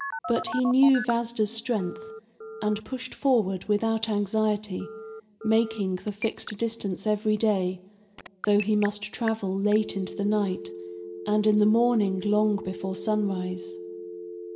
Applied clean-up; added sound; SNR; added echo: none; Telephone; 13 dB; reverberation time 1.1 s.